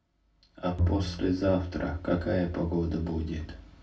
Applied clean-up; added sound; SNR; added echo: none; Bowed string instrument; 5 dB; reverberation time 0.3 s.